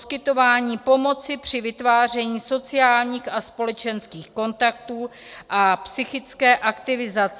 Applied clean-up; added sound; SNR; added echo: none; none; none; none.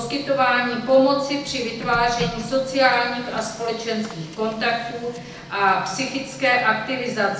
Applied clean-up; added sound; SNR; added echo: none; Printer; 16 dB; reverberation time 0.9 s.